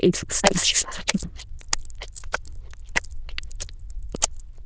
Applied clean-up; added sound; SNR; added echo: neural diffusion model UNIVERSE++.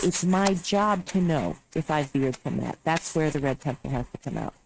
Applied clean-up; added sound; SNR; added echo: neural mask model RNNoise.